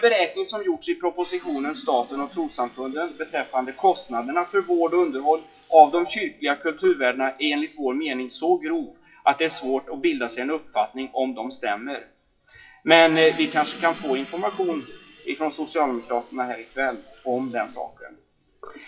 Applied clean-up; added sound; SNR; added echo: classical method WPE with log-MMSE.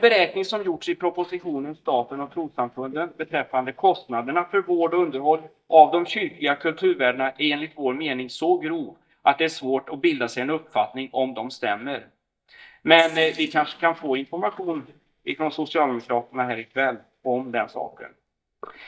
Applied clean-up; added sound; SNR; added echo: neural mask model DeepFilterNet 3.